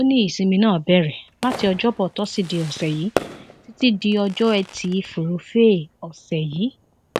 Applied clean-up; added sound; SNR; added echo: none; Fireworks; 15 dB; none.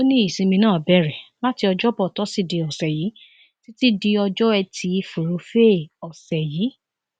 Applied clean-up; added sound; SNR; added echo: none; none; none; none.